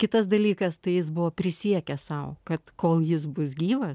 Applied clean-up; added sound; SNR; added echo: none; none; none; none.